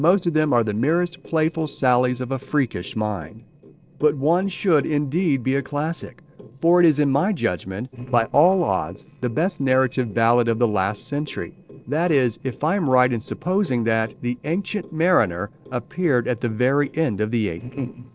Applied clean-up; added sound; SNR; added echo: neural separator model SepFormer DNS4.